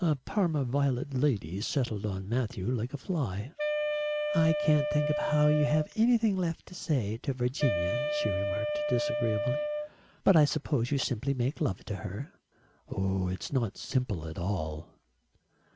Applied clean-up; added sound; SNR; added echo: none; Wind instrument, woodwind instrument; 2 dB; none.